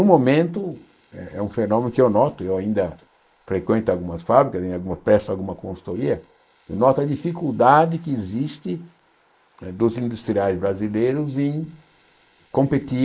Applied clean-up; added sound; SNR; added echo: neural mask model Resemble Enhance denoiser.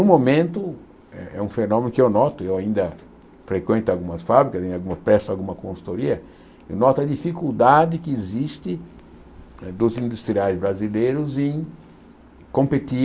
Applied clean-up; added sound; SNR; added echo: none; none; none; none.